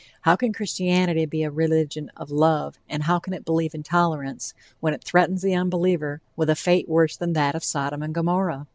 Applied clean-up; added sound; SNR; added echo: none; none; none; none.